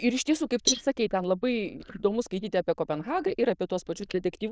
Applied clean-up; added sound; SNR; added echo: neural diffusion model UNIVERSE++.